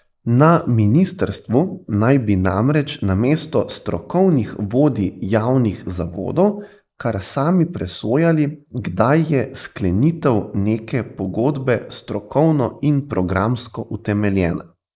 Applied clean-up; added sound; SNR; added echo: neural mask model Resemble Enhance denoiser.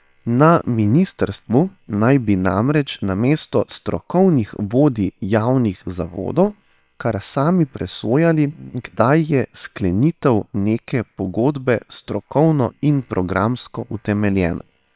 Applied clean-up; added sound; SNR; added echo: neural separator model SepFormer WHAM!.